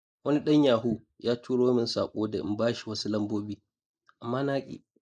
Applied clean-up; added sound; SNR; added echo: neural mask model Resemble Enhance denoiser.